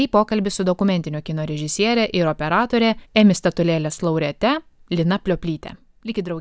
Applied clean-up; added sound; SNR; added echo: none; none; none; none.